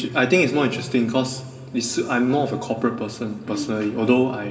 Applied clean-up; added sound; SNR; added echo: none; none; none; reverberation time 1.6 s.